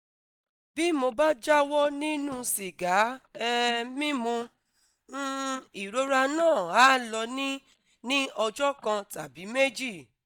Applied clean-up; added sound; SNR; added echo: neural mask model DeepFilterNet 3.